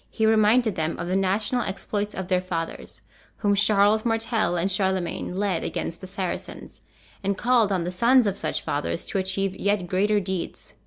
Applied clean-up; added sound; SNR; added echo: none; none; none; none.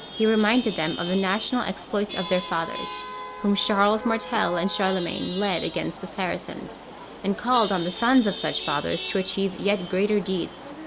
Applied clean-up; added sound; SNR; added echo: none; Chatter / Traffic noise, roadway noise / Vehicle horn, car horn, honking / Engine; 11 dB; none.